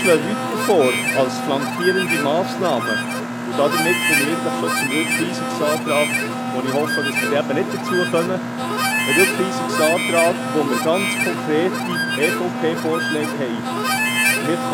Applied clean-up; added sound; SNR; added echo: none; Mechanisms + Harmonica; -1 dB; none.